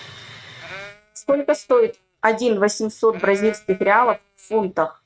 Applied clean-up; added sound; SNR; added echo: neural mask model RNNoise.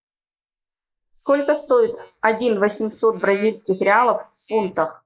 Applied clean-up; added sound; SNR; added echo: neural mask model Resemble Enhance denoiser.